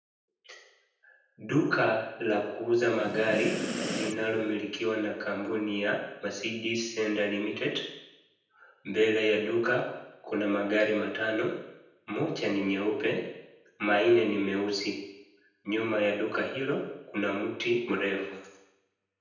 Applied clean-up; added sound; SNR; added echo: none; Breathing; 5 dB; reverberation time 0.9 s.